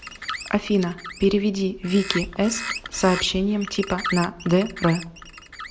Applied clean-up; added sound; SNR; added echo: none; Bird; 11 dB; none.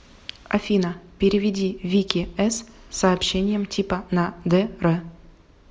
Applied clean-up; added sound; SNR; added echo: none; none; none; none.